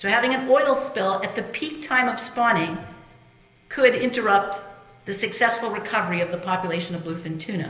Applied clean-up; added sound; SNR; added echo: none; none; none; reverberation time 1.4 s.